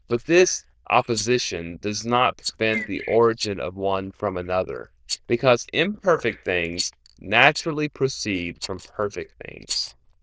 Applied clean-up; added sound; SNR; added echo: neural diffusion model UNIVERSE++.